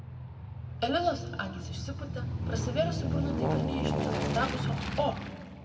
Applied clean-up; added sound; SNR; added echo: none; Aircraft; -2 dB; reverberation time 1.5 s.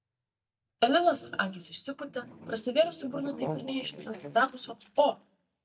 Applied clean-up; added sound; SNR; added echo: neural mask model DeepFilterNet 3.